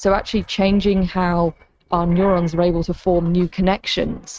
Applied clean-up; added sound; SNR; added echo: neural mask model RNNoise.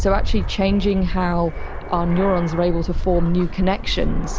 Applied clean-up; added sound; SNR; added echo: none; Fixed-wing aircraft, airplane; 2 dB; none.